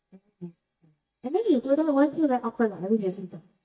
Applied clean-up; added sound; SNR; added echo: neural mask model DeepFilterNet 3.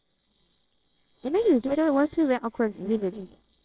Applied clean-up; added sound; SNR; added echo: neural separator model SepFormer WHAMR!.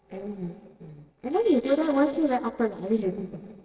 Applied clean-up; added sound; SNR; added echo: neural separator model SepFormer DNS4.